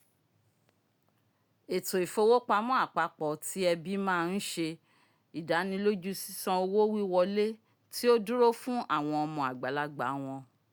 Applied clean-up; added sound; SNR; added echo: none; none; none; none.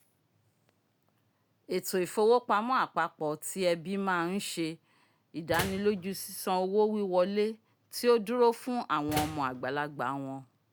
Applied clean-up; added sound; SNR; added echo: none; Slam; 10 dB; none.